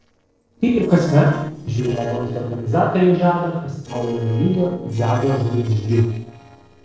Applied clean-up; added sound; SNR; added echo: neural separator model SepFormer DNS4.